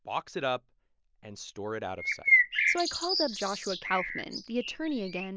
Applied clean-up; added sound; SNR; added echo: none; Bird; -5 dB; none.